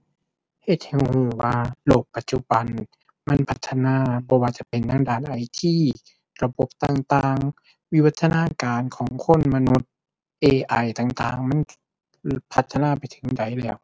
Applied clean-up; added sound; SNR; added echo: none; none; none; none.